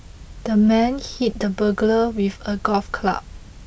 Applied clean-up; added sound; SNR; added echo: none; none; none; none.